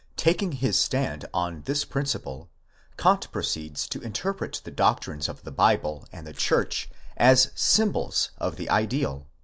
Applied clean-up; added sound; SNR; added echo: neural mask model Resemble Enhance denoiser.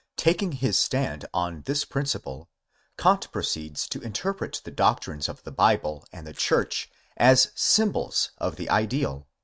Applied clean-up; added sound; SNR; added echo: neural mask model RNNoise.